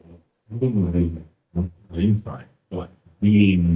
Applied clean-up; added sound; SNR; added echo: neural mask model DeepFilterNet 3.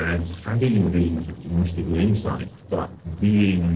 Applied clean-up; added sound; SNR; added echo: neural separator model SepFormer DNS4.